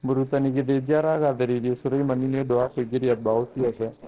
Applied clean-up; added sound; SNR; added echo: neural separator model SepFormer DNS4.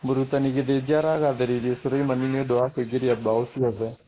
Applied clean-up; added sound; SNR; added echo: neural mask model Resemble Enhance denoiser.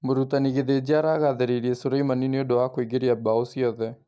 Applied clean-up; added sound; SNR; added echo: none; none; none; none.